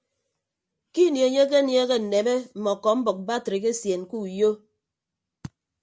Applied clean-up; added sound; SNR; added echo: none; none; none; none.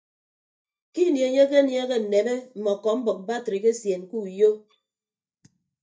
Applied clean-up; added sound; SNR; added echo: neural mask model DeepFilterNet 3.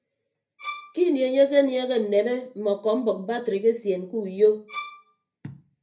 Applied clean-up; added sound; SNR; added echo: none; Bowed string instrument; 14 dB; reverberation time 0.3 s.